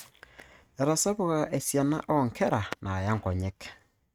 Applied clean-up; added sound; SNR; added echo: neural mask model RNNoise.